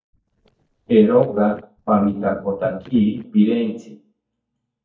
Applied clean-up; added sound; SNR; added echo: neural mask model DeepFilterNet 3.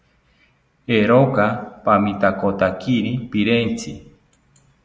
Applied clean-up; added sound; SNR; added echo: none; none; none; none.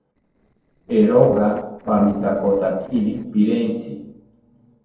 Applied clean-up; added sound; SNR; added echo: neural separator model SepFormer DNS4.